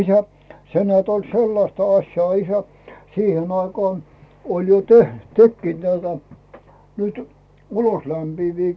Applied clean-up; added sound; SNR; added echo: none; none; none; none.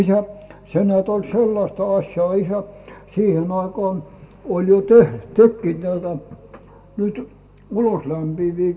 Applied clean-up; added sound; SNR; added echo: none; none; none; reverberation time 0.9 s.